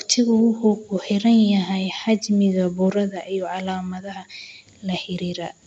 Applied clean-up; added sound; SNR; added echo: none; none; none; none.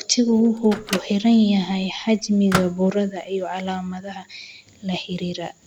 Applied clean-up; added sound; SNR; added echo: none; Microwave oven; 12 dB; none.